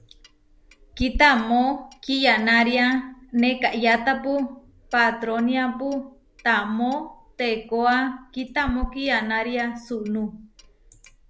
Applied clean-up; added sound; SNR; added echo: none; Clock; 17 dB; none.